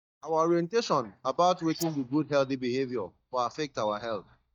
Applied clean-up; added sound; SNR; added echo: neural mask model DeepFilterNet 3.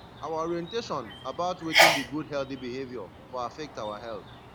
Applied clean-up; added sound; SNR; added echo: none; Sneeze; -4 dB; none.